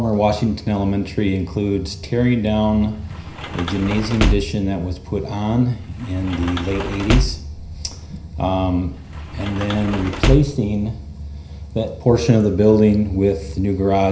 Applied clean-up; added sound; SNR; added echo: none; Sliding door / Slam; 5 dB; reverberation time 0.5 s.